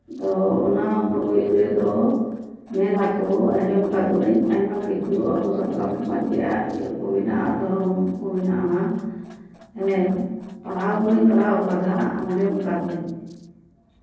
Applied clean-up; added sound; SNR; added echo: neural separator model SepFormer DNS4.